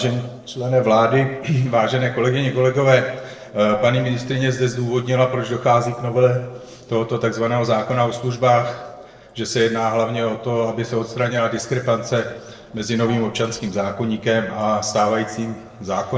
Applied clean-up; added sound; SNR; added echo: neural separator model SepFormer DNS4.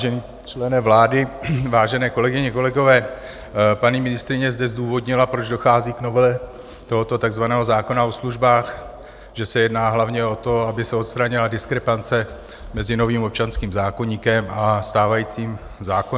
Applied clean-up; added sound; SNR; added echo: none; none; none; none.